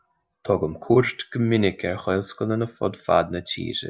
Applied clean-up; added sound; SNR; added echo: none; none; none; none.